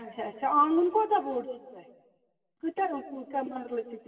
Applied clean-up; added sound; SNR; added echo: none; none; none; reverberation time 1.4 s.